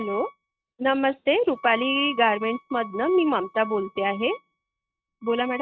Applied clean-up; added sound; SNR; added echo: neural mask model RNNoise.